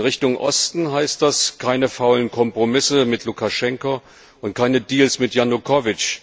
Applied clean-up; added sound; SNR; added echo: none; none; none; none.